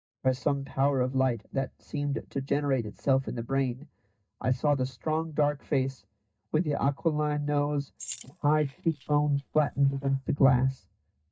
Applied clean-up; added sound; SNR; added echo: neural mask model DeepFilterNet 3.